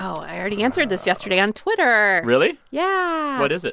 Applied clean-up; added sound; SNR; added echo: none; none; none; none.